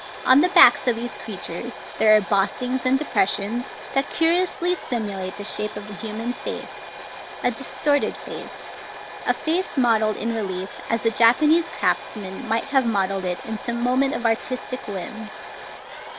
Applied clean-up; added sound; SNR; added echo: none; Domestic sounds, home sounds; 13 dB; none.